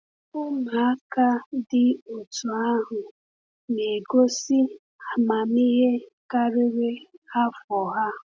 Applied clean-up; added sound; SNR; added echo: none; none; none; none.